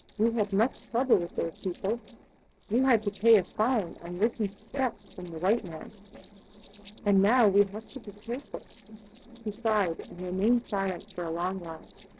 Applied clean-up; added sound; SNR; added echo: neural separator model SepFormer DNS4.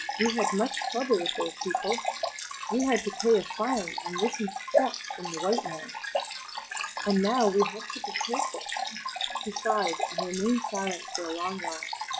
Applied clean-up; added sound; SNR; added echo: classical method log-MMSE.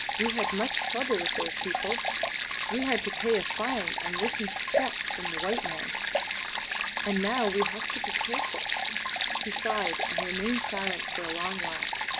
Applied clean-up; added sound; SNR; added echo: none; Stream; -4 dB; none.